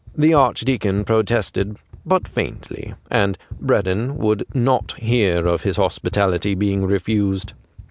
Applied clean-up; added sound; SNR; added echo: none; Run; 18 dB; none.